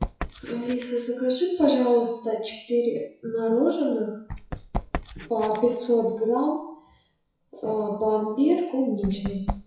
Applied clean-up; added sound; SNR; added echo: classical method WPE with log-MMSE.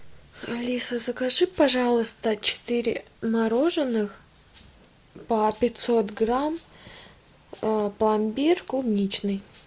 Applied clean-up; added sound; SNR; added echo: none; none; none; none.